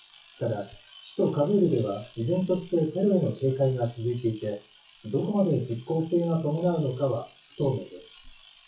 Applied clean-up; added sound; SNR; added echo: classical method WPE with log-MMSE.